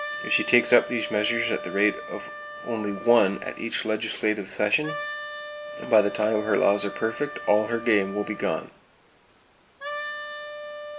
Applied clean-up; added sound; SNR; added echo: none; Wind instrument, woodwind instrument; 11 dB; none.